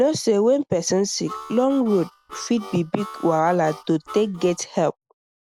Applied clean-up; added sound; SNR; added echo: none; Harmonica; 17 dB; none.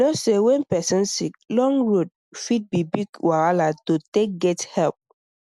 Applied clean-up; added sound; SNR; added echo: none; none; none; none.